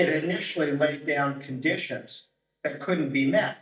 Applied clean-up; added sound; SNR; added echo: neural mask model DeepFilterNet 3.